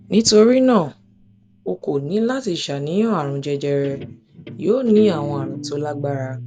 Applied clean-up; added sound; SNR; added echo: none; Guitar; 15 dB; none.